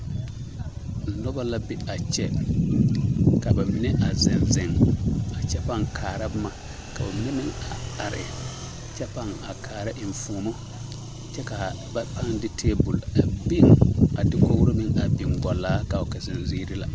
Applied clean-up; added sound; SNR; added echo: none; Zipper (clothing); 18 dB; none.